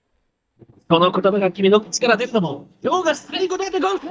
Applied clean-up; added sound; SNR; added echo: neural mask model DeepFilterNet 3.